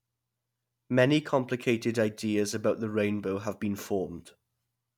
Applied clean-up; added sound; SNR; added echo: none; none; none; none.